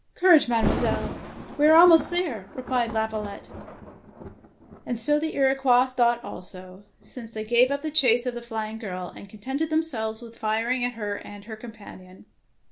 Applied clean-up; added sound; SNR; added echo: none; Thunder; 12 dB; none.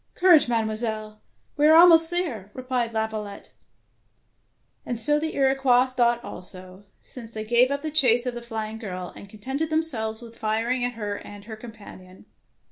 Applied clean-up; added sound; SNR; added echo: none; none; none; none.